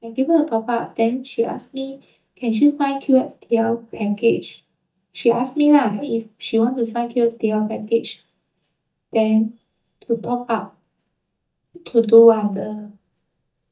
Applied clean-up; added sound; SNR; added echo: neural mask model DeepFilterNet 3.